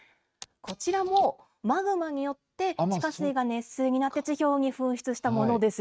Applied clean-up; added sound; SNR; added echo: neural mask model RNNoise.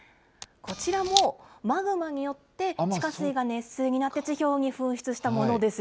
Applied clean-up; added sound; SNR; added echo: none; Camera; 4 dB; none.